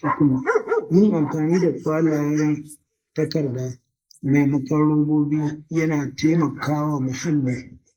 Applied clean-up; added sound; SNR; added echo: neural mask model Resemble Enhance denoiser.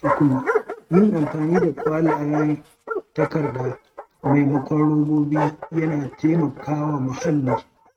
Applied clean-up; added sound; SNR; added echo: neural mask model RNNoise.